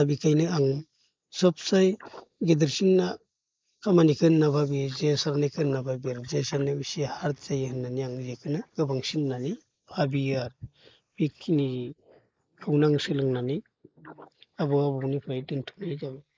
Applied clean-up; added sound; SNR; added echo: neural mask model Resemble Enhance denoiser.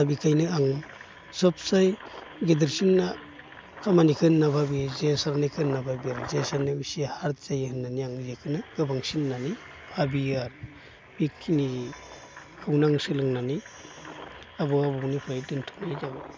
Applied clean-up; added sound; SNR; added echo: none; Engine; 18 dB; none.